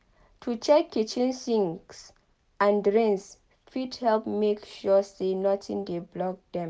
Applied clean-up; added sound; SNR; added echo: none; none; none; none.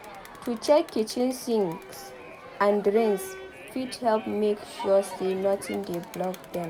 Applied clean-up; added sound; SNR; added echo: none; Crowd; 15 dB; none.